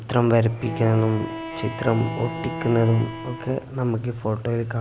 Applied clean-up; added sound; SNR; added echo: none; Bowed string instrument; 11 dB; none.